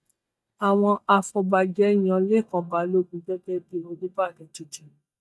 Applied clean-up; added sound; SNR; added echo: neural mask model DeepFilterNet 3.